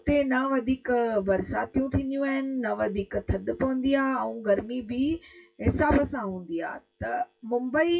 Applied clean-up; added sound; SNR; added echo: classical method WPE with log-MMSE.